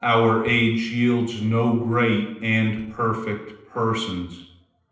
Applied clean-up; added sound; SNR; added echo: neural separator model SepFormer DNS4.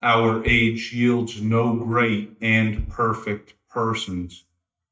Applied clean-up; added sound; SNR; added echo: neural mask model DeepFilterNet 3.